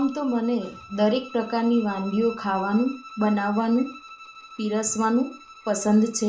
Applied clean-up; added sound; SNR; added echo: none; Bowed string instrument; 19 dB; reverberation time 0.4 s.